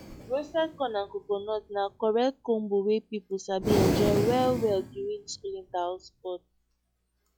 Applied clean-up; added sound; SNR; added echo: classical method log-MMSE.